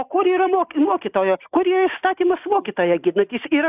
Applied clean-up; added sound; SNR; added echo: neural mask model Resemble Enhance denoiser.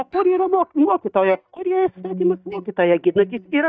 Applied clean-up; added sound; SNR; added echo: neural mask model DeepFilterNet 3.